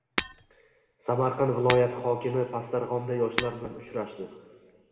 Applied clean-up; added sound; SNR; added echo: none; Shatter; 7 dB; reverberation time 1.7 s.